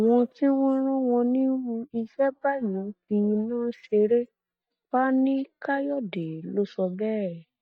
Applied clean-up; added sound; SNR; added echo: neural mask model DeepFilterNet 3.